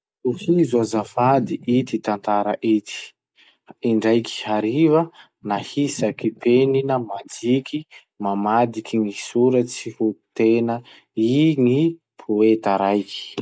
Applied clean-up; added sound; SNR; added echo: none; none; none; none.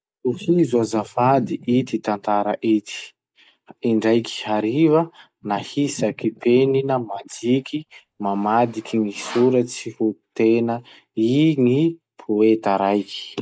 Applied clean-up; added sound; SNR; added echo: none; Sawing; 19 dB; none.